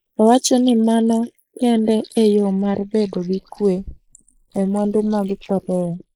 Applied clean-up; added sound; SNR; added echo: neural mask model Resemble Enhance denoiser.